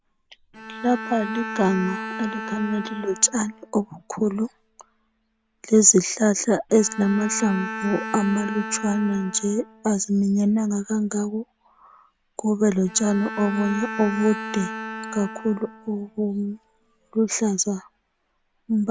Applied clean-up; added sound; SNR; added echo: none; Bowed string instrument; 12 dB; none.